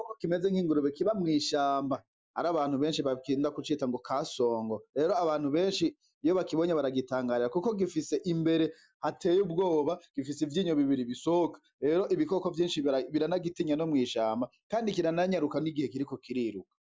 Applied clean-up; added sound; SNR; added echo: none; none; none; none.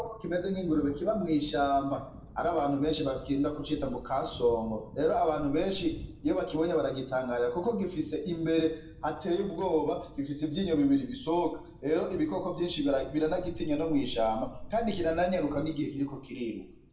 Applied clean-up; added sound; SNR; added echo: none; Thunder; 15 dB; reverberation time 0.6 s.